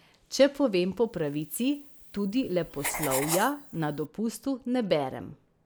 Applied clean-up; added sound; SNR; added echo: none; Writing; 10 dB; none.